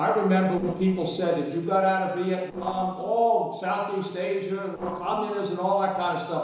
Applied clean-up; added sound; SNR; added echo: neural separator model SepFormer DNS4.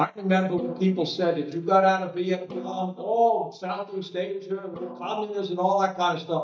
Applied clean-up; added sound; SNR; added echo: neural mask model DeepFilterNet 3.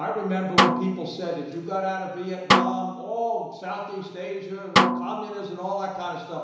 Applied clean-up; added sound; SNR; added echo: none; Snare drum; -4 dB; reverberation time 1.0 s.